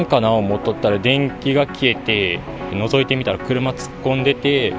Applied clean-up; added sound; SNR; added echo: none; none; none; none.